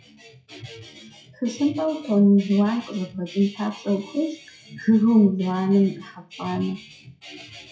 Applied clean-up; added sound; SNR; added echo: classical method WPE with log-MMSE.